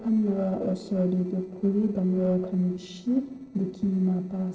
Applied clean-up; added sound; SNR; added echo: neural separator model SepFormer DNS4.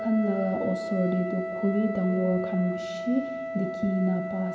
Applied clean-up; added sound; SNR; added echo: none; Wind instrument, woodwind instrument; 6 dB; reverberation time 2.9 s.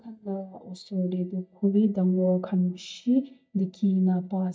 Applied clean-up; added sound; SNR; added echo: neural mask model DeepFilterNet 3.